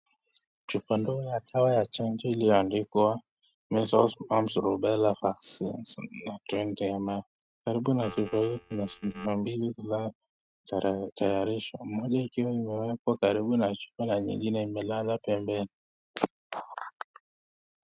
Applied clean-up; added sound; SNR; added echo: neural mask model RNNoise.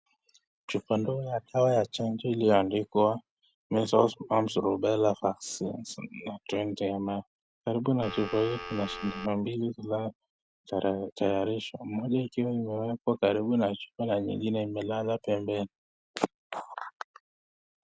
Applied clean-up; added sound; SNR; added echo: none; Telephone; 10 dB; none.